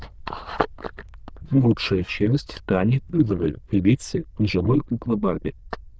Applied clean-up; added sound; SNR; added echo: neural diffusion model UNIVERSE++.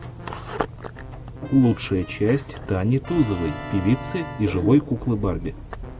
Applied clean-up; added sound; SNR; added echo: none; Keyboard (musical); 16 dB; none.